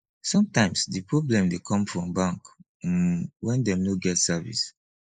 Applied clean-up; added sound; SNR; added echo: neural mask model Resemble Enhance denoiser.